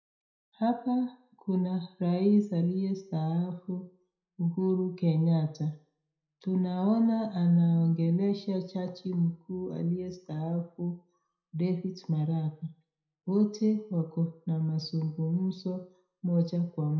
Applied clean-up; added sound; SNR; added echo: none; none; none; reverberation time 0.4 s.